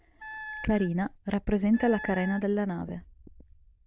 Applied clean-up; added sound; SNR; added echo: neural diffusion model UNIVERSE++.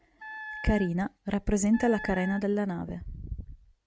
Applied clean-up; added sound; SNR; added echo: none; Wind instrument, woodwind instrument; 12 dB; none.